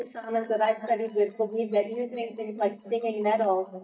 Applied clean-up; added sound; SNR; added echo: neural mask model DeepFilterNet 3.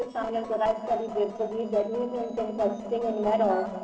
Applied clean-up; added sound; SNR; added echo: neural separator model SepFormer DNS4.